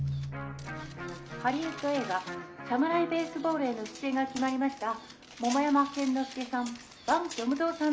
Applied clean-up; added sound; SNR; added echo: none; Electric guitar; 15 dB; none.